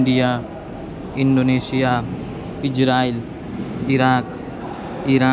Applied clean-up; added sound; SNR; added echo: none; none; none; none.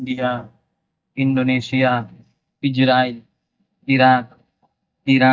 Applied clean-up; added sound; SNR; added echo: neural mask model DeepFilterNet 3.